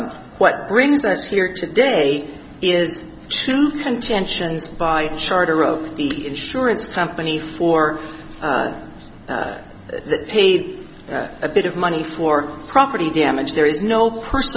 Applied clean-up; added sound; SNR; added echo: none; none; none; none.